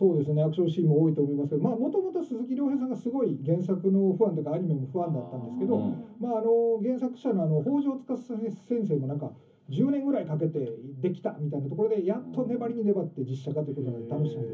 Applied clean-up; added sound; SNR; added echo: none; none; none; reverberation time 0.3 s.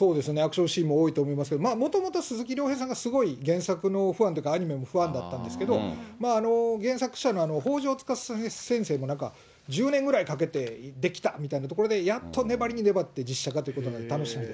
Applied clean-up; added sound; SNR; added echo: none; none; none; none.